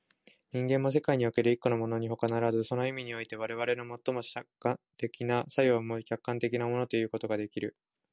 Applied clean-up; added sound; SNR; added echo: none; none; none; none.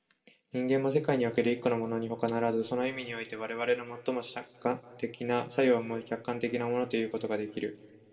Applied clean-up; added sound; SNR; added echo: none; none; none; reverberation time 1.6 s.